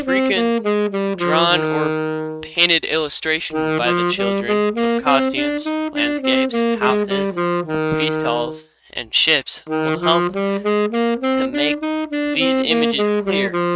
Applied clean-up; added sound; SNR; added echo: neural mask model RNNoise.